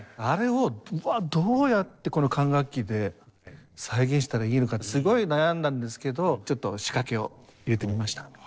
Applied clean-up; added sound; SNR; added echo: neural separator model SepFormer DNS4.